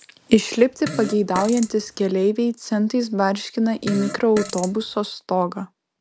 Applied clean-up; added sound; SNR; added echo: none; Fart; 12 dB; none.